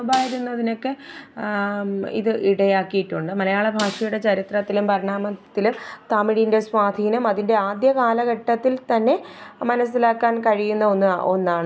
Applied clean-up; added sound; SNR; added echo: none; Snare drum; 16 dB; none.